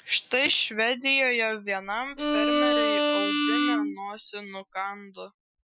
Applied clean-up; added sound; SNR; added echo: classical method Wiener filter.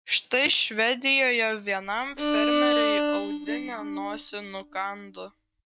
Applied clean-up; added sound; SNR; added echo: neural mask model DeepFilterNet 3.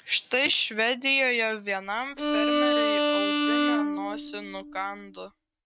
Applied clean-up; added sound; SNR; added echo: neural mask model RNNoise.